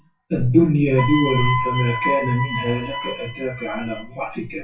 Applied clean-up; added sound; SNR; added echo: classical method WPE with log-MMSE.